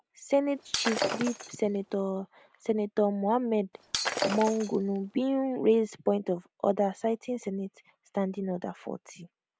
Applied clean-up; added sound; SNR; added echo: none; Shatter; 4 dB; none.